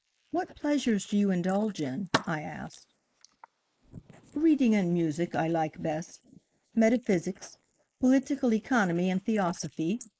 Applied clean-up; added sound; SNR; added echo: neural mask model Resemble Enhance denoiser.